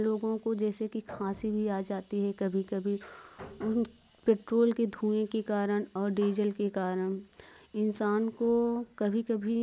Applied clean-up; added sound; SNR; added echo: none; none; none; none.